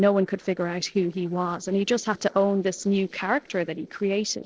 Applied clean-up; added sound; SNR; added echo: neural separator model SepFormer DNS4.